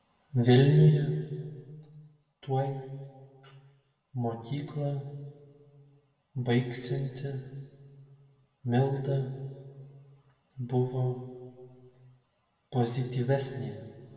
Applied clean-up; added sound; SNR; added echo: none; none; none; reverberation time 1.9 s.